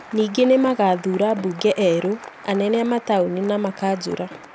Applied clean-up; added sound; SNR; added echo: none; Applause; 19 dB; none.